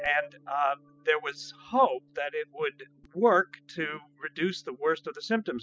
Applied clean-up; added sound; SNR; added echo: classical method spectral subtraction.